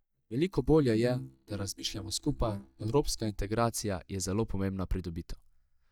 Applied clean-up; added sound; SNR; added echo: neural mask model DeepFilterNet 3.